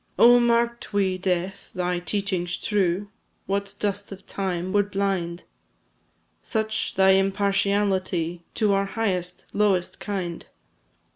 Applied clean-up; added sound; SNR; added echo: none; none; none; none.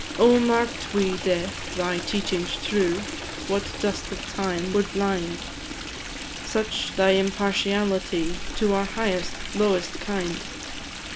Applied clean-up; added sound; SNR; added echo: none; Stream; 8 dB; none.